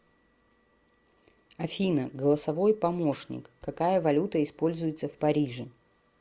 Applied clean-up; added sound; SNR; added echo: none; none; none; none.